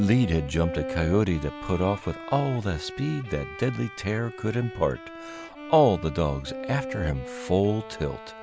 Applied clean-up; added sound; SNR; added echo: none; Bowed string instrument; 12 dB; none.